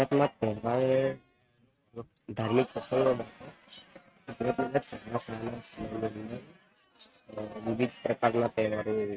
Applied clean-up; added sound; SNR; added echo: neural mask model RNNoise.